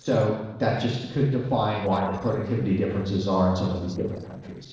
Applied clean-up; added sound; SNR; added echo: neural separator model SepFormer DNS4.